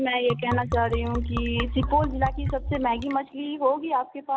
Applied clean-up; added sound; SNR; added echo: none; Liquid; 4 dB; none.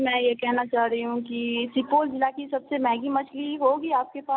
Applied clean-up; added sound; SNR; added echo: none; none; none; none.